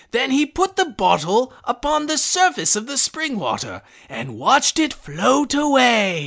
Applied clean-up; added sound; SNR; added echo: none; none; none; none.